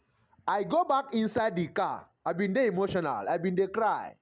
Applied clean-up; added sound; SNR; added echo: none; none; none; none.